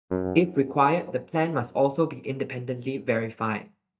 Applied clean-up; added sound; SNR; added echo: neural mask model DeepFilterNet 3.